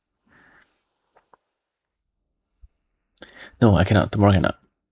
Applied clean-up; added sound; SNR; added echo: neural mask model Resemble Enhance denoiser.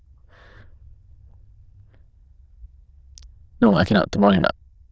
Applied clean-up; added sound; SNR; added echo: neural diffusion model UNIVERSE++.